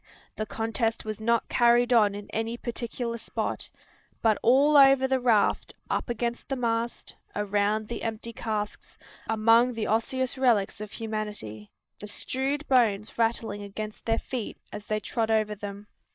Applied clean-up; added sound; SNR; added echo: neural mask model Resemble Enhance denoiser.